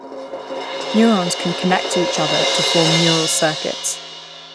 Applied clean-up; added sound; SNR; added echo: none; Crash cymbal; 1 dB; none.